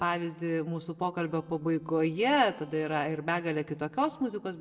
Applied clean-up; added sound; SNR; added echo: neural separator model SepFormer DNS4.